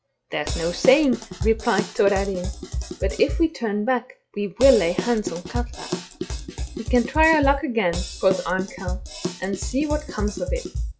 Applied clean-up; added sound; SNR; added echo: classical method log-MMSE.